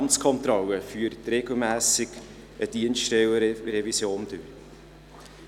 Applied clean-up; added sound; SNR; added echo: none; none; none; none.